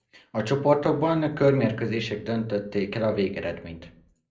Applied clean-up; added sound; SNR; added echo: neural separator model SepFormer DNS4.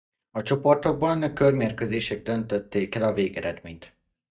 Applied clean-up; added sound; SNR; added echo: neural mask model DeepFilterNet 3.